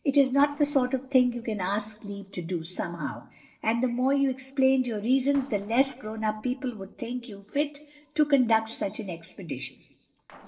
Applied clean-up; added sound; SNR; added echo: neural separator model SepFormer DNS4.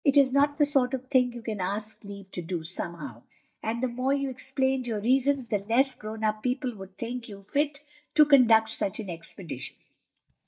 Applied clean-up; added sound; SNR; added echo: neural mask model DeepFilterNet 3.